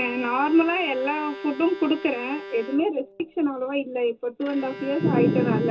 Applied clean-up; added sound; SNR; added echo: none; Bowed string instrument; 15 dB; reverberation time 0.2 s.